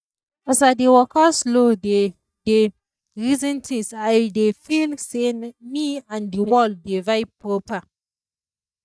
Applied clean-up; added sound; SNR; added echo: neural mask model DeepFilterNet 3.